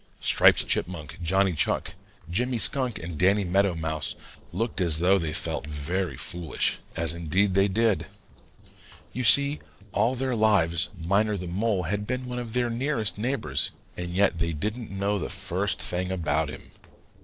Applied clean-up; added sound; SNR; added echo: neural separator model SepFormer DNS4.